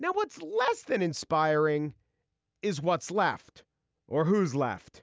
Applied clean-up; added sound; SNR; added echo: none; none; none; none.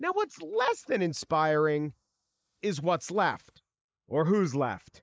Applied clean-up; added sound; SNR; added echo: neural mask model Resemble Enhance denoiser.